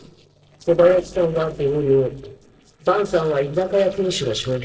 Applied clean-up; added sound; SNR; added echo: neural separator model SepFormer DNS4.